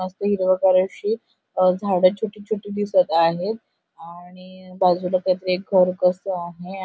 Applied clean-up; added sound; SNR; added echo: none; none; none; none.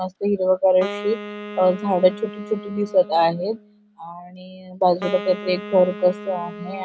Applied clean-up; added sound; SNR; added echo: none; Wind instrument, woodwind instrument; 13 dB; none.